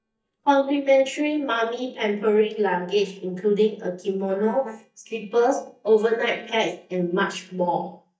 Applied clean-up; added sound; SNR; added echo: neural mask model DeepFilterNet 3.